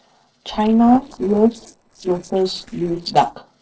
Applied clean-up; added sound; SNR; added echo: neural separator model SepFormer DNS4.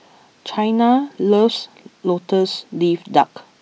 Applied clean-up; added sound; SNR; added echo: none; none; none; none.